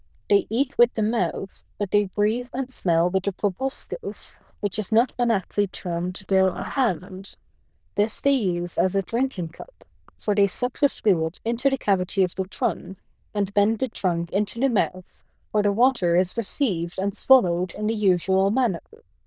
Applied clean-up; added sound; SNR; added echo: neural diffusion model UNIVERSE++.